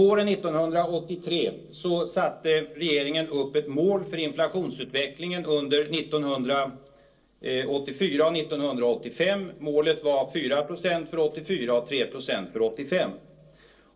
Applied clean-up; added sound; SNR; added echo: neural separator model SepFormer DNS4.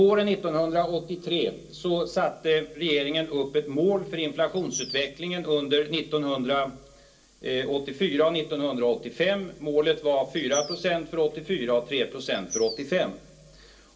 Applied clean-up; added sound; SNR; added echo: none; Bird vocalization, bird call, bird song; 10 dB; reverberation time 0.2 s.